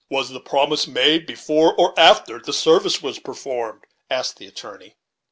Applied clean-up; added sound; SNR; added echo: none; none; none; none.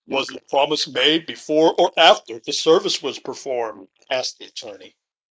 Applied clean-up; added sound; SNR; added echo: neural mask model Resemble Enhance denoiser.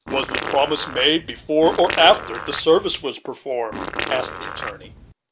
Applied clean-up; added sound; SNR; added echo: none; Fart; 9 dB; none.